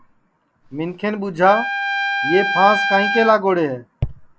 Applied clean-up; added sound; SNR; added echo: none; Trumpet; 3 dB; none.